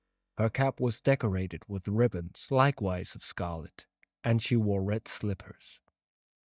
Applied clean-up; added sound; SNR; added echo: neural mask model DeepFilterNet 3.